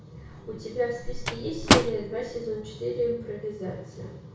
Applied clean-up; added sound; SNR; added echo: none; Microwave oven; -4 dB; reverberation time 0.6 s.